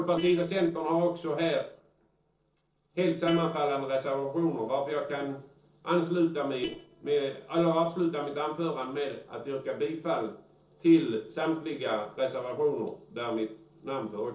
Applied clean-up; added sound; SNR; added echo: neural separator model SepFormer DNS4.